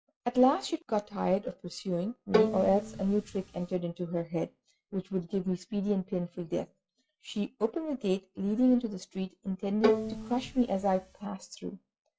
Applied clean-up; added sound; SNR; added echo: classical method log-MMSE.